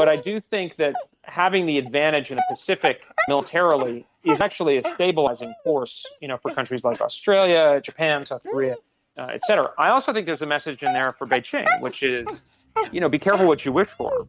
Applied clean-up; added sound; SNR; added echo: neural mask model RNNoise.